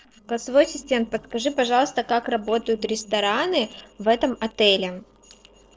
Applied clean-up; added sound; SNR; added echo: neural separator model SepFormer DNS4.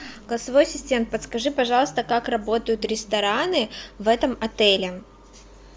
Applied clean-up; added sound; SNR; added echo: none; none; none; none.